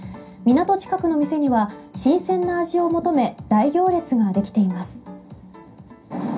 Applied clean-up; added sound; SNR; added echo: none; none; none; reverberation time 0.3 s.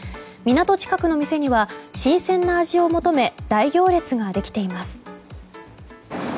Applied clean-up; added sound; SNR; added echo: none; none; none; none.